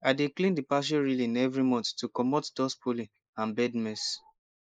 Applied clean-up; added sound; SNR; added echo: neural mask model Resemble Enhance denoiser.